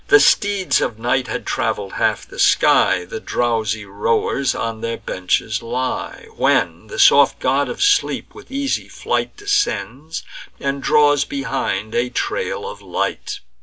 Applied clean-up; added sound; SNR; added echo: none; none; none; none.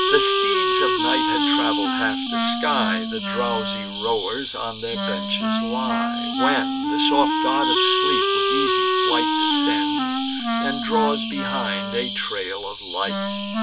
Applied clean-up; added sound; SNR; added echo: none; Wind instrument, woodwind instrument + Bird vocalization, bird call, bird song; -5 dB; none.